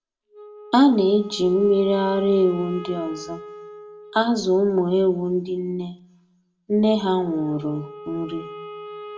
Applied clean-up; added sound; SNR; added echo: none; Wind instrument, woodwind instrument; 17 dB; reverberation time 0.4 s.